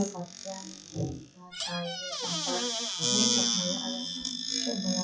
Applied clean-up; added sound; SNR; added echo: classical method WPE with log-MMSE.